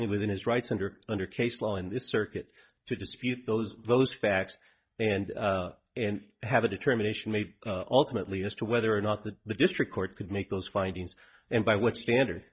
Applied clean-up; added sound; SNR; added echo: neural mask model DeepFilterNet 3.